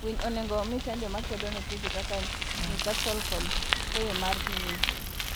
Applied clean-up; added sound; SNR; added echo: none; Bicycle; -4 dB; none.